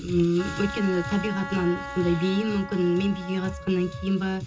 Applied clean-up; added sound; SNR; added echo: none; Wind instrument, woodwind instrument; 13 dB; reverberation time 0.2 s.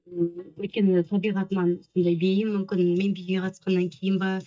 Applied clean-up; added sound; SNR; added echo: neural mask model DeepFilterNet 3.